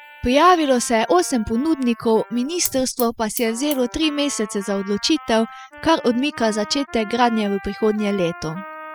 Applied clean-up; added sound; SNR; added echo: classical method spectral subtraction.